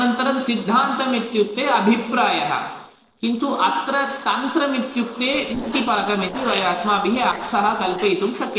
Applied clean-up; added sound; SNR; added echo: neural separator model SepFormer DNS4.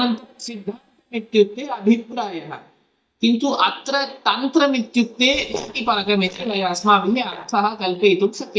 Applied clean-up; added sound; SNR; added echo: neural mask model DeepFilterNet 3.